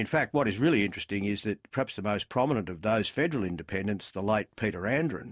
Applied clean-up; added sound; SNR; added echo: none; none; none; none.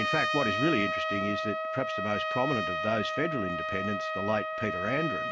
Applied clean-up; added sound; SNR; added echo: none; Trumpet; 0 dB; none.